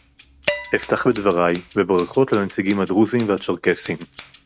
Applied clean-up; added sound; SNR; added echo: none; Dishes, pots, and pans + Scissors; 15 dB; none.